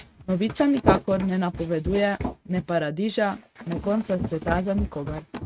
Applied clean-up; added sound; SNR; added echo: neural mask model RNNoise.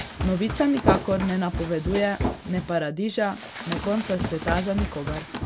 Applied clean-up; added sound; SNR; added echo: none; Run; 3 dB; none.